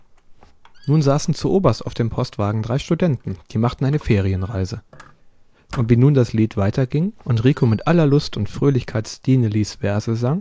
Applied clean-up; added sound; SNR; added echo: none; Squeak; 19 dB; none.